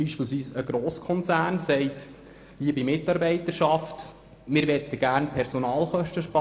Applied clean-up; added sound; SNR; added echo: none; none; none; reverberation time 1.4 s.